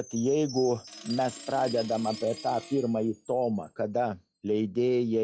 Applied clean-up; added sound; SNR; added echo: classical method log-MMSE.